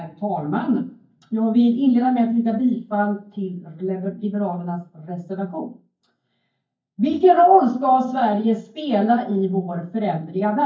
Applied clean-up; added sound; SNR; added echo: neural mask model DeepFilterNet 3.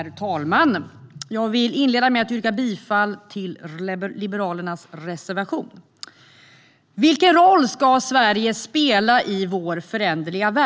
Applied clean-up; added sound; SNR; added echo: none; none; none; none.